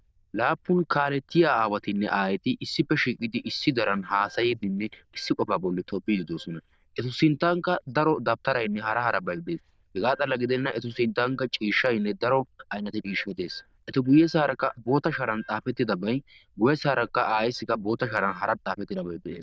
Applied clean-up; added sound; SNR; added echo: neural diffusion model UNIVERSE++.